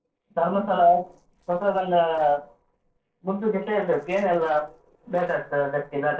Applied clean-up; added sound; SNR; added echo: neural separator model SepFormer DNS4.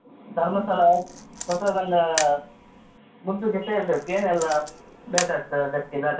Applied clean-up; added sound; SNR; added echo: none; Camera; 12 dB; reverberation time 0.3 s.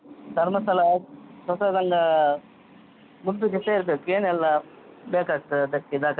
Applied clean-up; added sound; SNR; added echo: none; none; none; none.